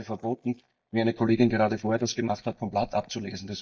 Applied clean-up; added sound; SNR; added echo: neural mask model DeepFilterNet 3.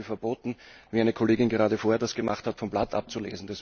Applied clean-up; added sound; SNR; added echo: none; none; none; none.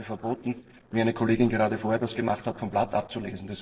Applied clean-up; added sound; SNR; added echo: neural separator model SepFormer DNS4.